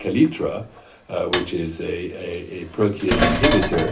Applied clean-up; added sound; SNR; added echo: none; Sink (filling or washing); 2 dB; reverberation time 0.3 s.